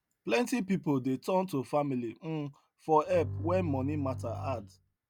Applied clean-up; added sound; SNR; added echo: none; Bowed string instrument; 7 dB; none.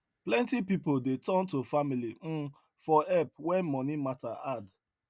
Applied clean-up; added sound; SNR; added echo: none; none; none; none.